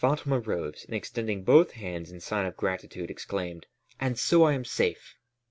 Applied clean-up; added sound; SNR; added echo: none; none; none; none.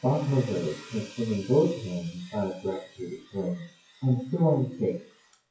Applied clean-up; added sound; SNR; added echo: classical method WPE with log-MMSE.